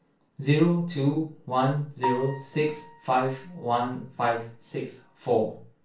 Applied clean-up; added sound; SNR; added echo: none; Piano; 12 dB; reverberation time 0.3 s.